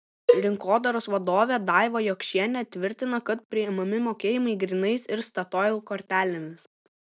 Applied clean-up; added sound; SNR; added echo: none; Cowbell; 0 dB; none.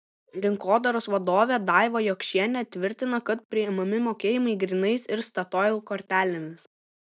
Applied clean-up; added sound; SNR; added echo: neural mask model DeepFilterNet 3.